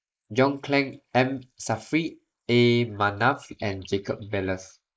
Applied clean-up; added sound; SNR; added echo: neural mask model Resemble Enhance denoiser.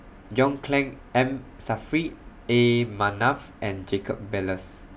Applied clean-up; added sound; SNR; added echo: none; none; none; none.